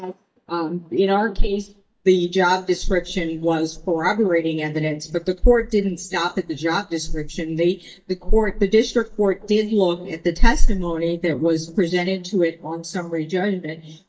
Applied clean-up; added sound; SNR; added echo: neural mask model DeepFilterNet 3.